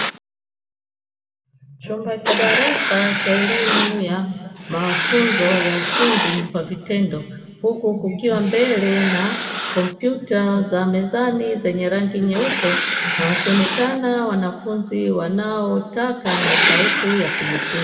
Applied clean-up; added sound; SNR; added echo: none; Writing; 1 dB; reverberation time 1.8 s.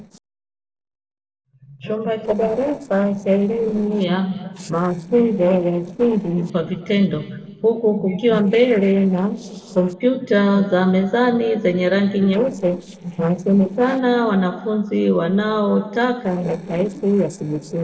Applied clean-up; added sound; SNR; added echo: neural separator model SepFormer DNS4.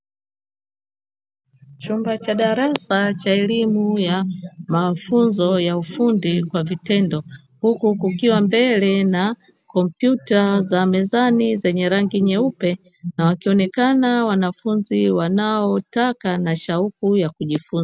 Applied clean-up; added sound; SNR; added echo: none; none; none; none.